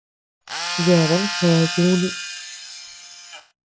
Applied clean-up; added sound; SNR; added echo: classical method log-MMSE.